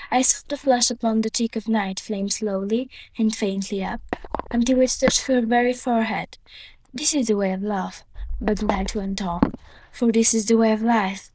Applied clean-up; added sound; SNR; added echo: neural diffusion model UNIVERSE++.